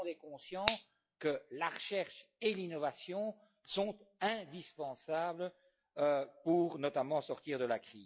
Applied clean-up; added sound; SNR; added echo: classical method log-MMSE.